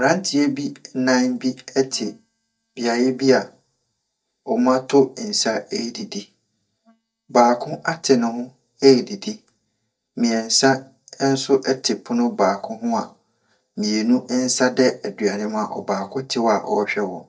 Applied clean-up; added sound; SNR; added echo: neural mask model DeepFilterNet 3.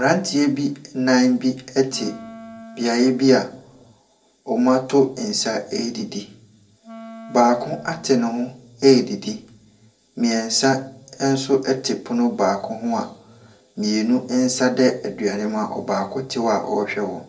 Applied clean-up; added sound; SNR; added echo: none; Wind instrument, woodwind instrument; 19 dB; reverberation time 0.2 s.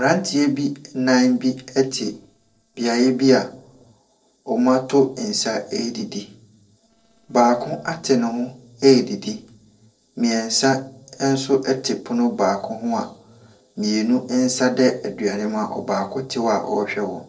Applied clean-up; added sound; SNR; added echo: neural separator model SepFormer DNS4.